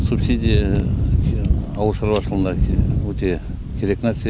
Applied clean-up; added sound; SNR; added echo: none; Scissors; 11 dB; none.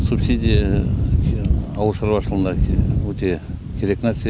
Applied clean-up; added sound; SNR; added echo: none; none; none; none.